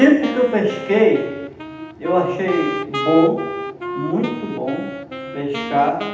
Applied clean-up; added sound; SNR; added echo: none; Wind instrument, woodwind instrument; 8 dB; reverberation time 0.8 s.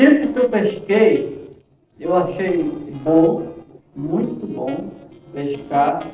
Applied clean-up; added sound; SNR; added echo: neural separator model SepFormer DNS4.